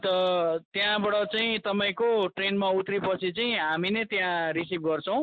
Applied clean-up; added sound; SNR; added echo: none; none; none; none.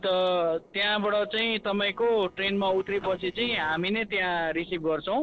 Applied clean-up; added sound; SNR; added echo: neural separator model SepFormer DNS4.